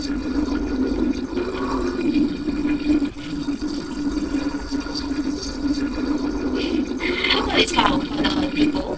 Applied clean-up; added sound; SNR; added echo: neural separator model SepFormer DNS4.